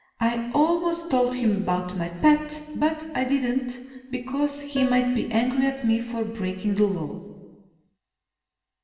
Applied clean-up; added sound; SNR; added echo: none; Piano; 17 dB; reverberation time 1.4 s.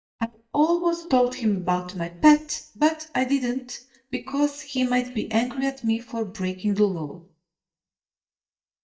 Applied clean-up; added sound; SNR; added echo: neural mask model DeepFilterNet 3.